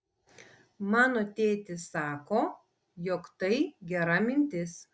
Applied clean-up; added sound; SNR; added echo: none; none; none; none.